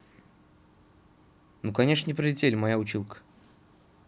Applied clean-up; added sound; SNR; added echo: none; none; none; none.